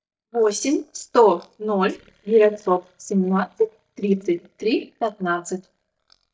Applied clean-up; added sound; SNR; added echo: neural mask model DeepFilterNet 3.